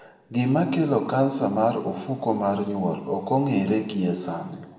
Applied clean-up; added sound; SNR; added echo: none; none; none; reverberation time 1.3 s.